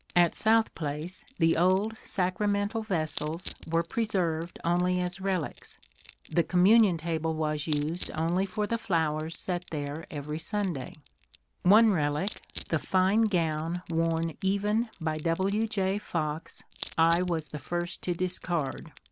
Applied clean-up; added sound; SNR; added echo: none; Crushing; 19 dB; none.